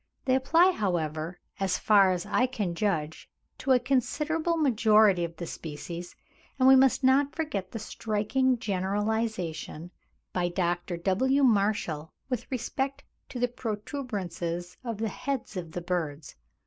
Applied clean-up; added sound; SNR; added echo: none; none; none; none.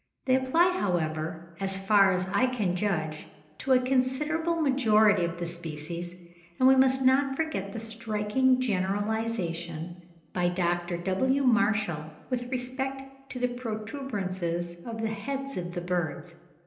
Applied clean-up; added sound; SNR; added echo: none; none; none; reverberation time 1.0 s.